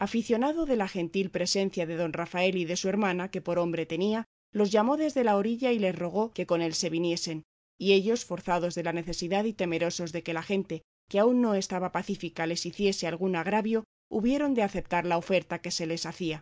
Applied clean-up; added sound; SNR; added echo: none; none; none; none.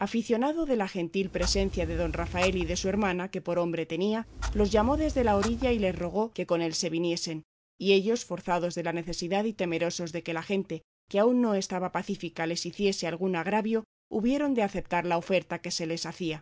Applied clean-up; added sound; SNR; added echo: none; Clock; 7 dB; none.